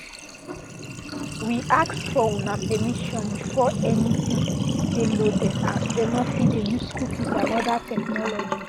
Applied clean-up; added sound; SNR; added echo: none; Sink (filling or washing); 0 dB; none.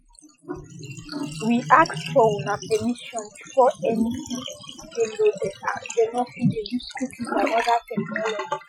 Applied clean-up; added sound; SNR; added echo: classical method Wiener filter.